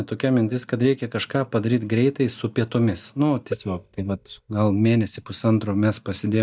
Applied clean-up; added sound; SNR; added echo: neural mask model DeepFilterNet 3.